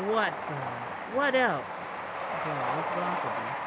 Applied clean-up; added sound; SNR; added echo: none; Train; 2 dB; none.